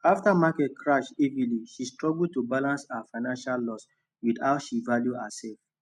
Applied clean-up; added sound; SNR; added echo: none; none; none; none.